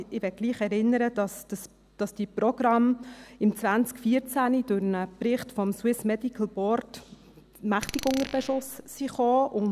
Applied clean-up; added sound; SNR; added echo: none; Glass; 14 dB; none.